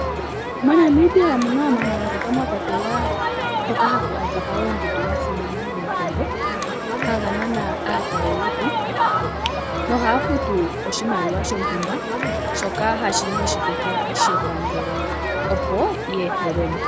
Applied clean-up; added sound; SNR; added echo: none; Crowd; -1 dB; none.